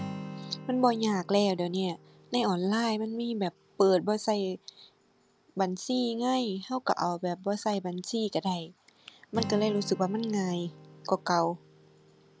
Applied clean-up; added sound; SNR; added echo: none; Acoustic guitar; 16 dB; none.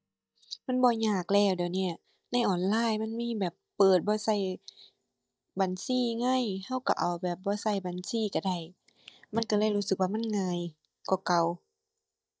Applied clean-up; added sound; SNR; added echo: neural mask model DeepFilterNet 3.